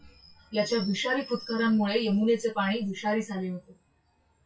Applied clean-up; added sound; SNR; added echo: classical method WPE with log-MMSE.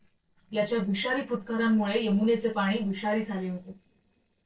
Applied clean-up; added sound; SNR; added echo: neural separator model SepFormer DNS4.